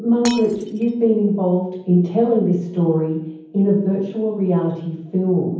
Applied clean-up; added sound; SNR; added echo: none; Shatter; 16 dB; reverberation time 0.9 s.